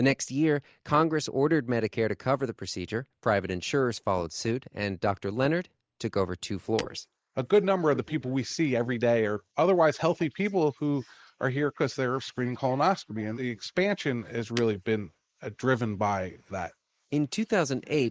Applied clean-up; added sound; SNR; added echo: neural mask model Resemble Enhance denoiser.